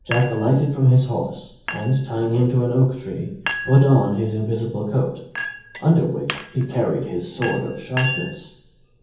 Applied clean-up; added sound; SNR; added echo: none; Chink, clink; 13 dB; reverberation time 0.7 s.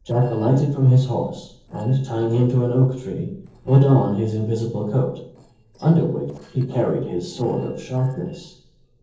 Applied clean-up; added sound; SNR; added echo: neural separator model SepFormer DNS4.